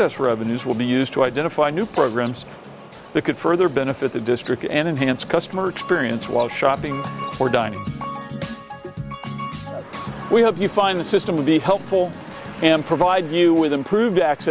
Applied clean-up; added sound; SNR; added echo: none; Snare drum; 19 dB; none.